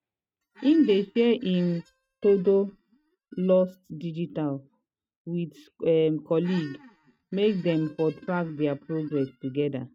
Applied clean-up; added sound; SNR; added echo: neural mask model RNNoise.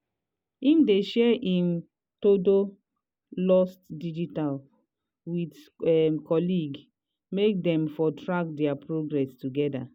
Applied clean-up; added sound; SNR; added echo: none; none; none; none.